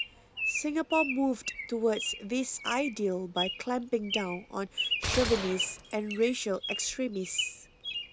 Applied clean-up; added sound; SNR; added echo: none; Gunshot, gunfire + Bird vocalization, bird call, bird song; 5 dB; none.